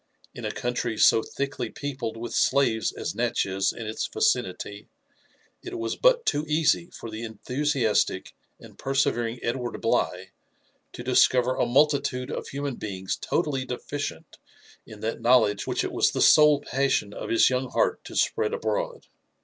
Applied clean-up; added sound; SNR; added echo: none; none; none; none.